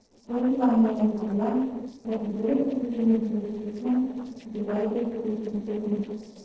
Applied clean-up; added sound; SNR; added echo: neural separator model SepFormer DNS4.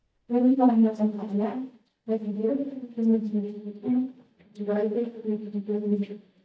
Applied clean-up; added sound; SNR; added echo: neural mask model DeepFilterNet 3.